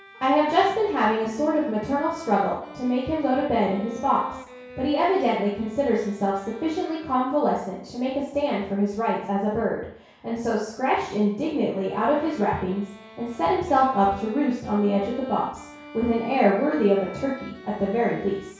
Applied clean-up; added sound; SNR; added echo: none; Bowed string instrument; 19 dB; reverberation time 0.6 s.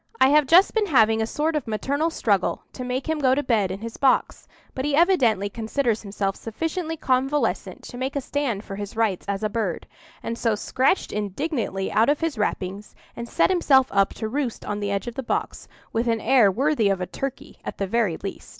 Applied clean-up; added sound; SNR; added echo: none; none; none; none.